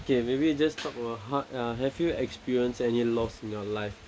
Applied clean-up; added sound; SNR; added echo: none; none; none; none.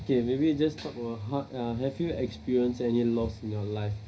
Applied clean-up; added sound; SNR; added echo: none; none; none; reverberation time 0.5 s.